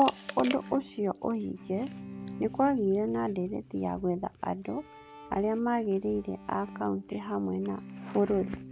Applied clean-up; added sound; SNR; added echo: none; Chewing, mastication + Bowed string instrument; 14 dB; none.